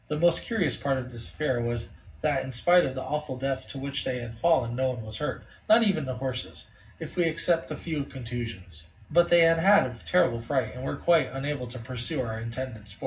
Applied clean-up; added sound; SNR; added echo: none; none; none; reverberation time 0.4 s.